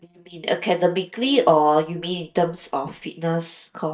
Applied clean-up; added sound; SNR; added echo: neural mask model DeepFilterNet 3.